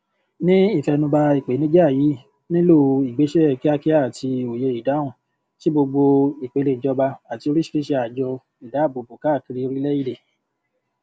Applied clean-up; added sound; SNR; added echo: none; none; none; none.